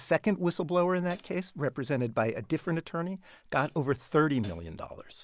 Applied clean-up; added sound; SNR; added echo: none; Hi-hat; 19 dB; none.